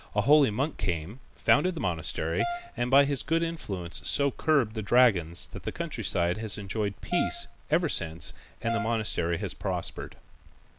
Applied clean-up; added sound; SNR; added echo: none; Brass instrument; 8 dB; none.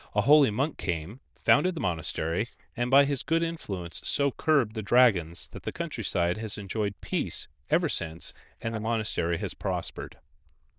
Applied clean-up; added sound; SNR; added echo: neural diffusion model UNIVERSE++.